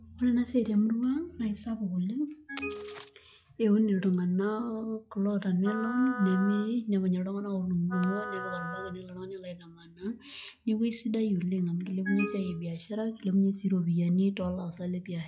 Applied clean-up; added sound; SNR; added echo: classical method log-MMSE.